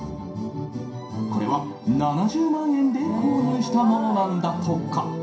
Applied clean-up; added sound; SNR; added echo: none; none; none; reverberation time 0.5 s.